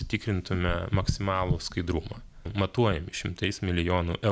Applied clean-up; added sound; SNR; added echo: none; none; none; none.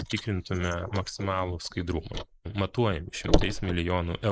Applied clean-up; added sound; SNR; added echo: neural mask model Resemble Enhance denoiser.